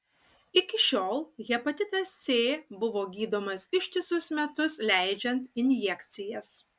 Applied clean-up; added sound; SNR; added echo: none; none; none; none.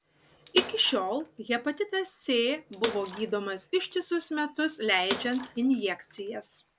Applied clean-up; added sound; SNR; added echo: none; Bathtub (filling or washing) / Water / Splash, splatter; 13 dB; none.